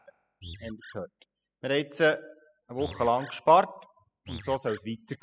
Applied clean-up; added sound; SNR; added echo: classical method spectral subtraction.